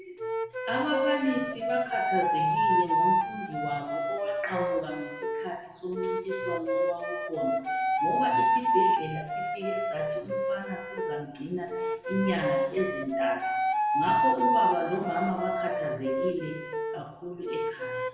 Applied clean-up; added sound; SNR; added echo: none; Wind instrument, woodwind instrument; -4 dB; reverberation time 0.9 s.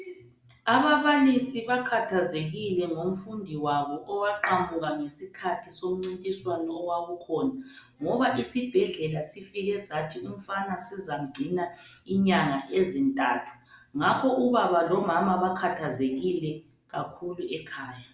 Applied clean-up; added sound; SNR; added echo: none; none; none; none.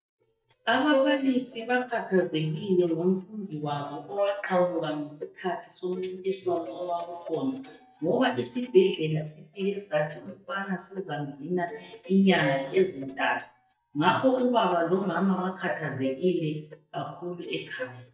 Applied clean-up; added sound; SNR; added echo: neural mask model DeepFilterNet 3.